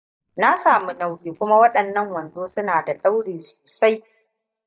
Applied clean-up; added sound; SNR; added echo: neural mask model DeepFilterNet 3.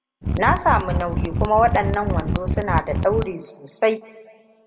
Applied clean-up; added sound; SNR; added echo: none; Mechanisms; 1 dB; reverberation time 1.5 s.